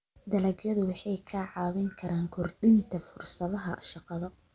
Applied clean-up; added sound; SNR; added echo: none; none; none; none.